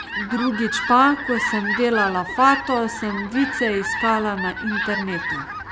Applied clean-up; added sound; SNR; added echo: none; Fowl; 5 dB; none.